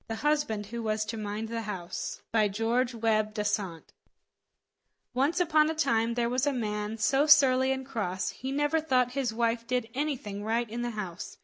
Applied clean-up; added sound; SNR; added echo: none; none; none; none.